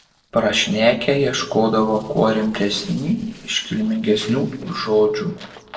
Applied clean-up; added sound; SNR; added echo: neural separator model SepFormer DNS4.